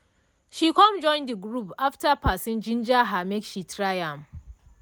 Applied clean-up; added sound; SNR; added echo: none; none; none; none.